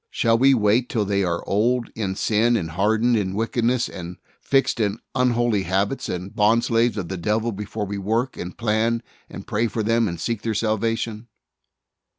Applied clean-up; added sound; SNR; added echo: none; none; none; none.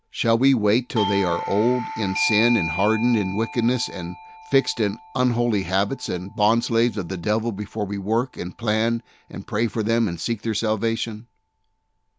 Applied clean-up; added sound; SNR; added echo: none; Doorbell; 12 dB; none.